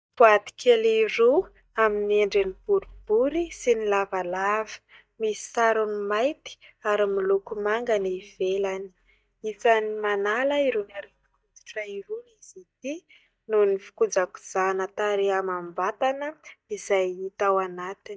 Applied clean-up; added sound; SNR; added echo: neural mask model DeepFilterNet 3.